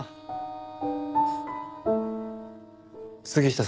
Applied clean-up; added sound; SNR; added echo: neural separator model SepFormer DNS4.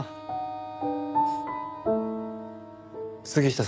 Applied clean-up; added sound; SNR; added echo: none; Wind instrument, woodwind instrument; 15 dB; none.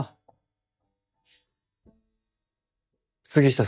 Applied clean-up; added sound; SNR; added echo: neural mask model DeepFilterNet 3.